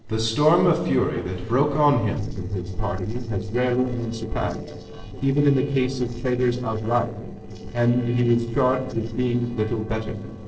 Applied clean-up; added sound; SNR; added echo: neural separator model SepFormer DNS4.